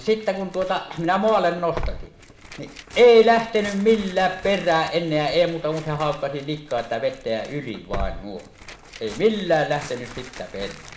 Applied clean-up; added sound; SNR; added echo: none; Tearing; 15 dB; reverberation time 0.5 s.